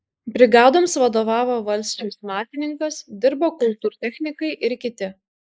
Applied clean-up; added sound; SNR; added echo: neural mask model Resemble Enhance denoiser.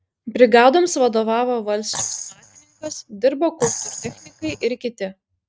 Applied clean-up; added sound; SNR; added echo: neural mask model RNNoise.